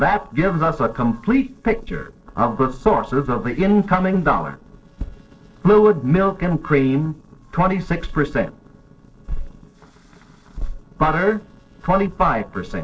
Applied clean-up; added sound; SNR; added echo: neural separator model SepFormer DNS4.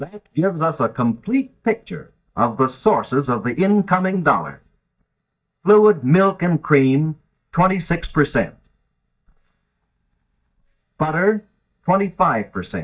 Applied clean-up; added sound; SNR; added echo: neural mask model DeepFilterNet 3.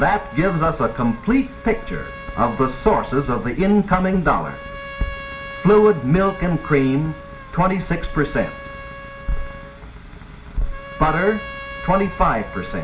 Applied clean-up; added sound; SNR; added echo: none; Trumpet; 16 dB; reverberation time 0.4 s.